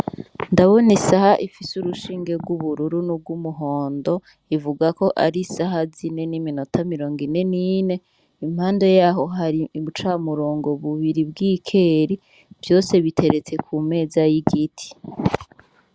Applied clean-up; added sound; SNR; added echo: none; none; none; none.